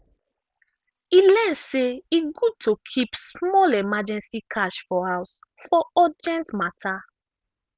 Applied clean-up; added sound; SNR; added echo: none; none; none; none.